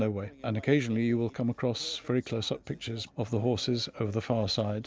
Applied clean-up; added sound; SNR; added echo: none; none; none; none.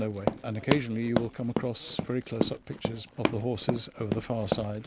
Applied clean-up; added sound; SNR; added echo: none; Run; 1 dB; none.